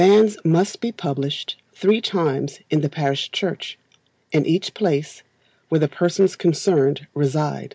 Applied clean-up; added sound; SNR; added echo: none; none; none; none.